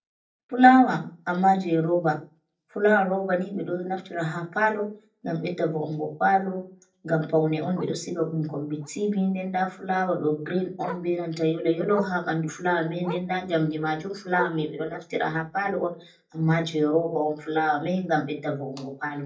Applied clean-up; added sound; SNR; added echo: neural mask model DeepFilterNet 3.